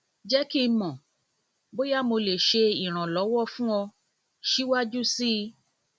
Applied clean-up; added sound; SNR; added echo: none; none; none; none.